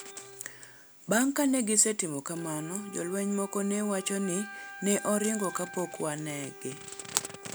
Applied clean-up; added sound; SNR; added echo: none; Wind instrument, woodwind instrument; 17 dB; none.